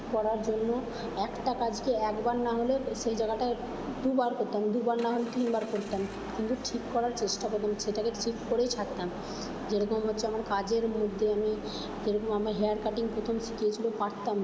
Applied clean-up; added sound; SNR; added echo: none; Engine; 18 dB; none.